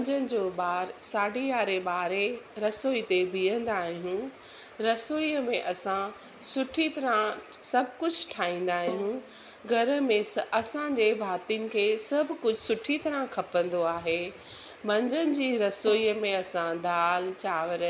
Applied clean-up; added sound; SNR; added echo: none; Bowed string instrument; 16 dB; none.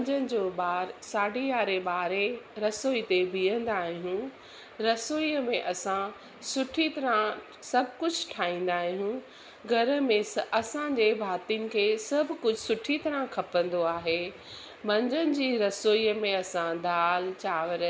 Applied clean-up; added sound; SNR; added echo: none; none; none; none.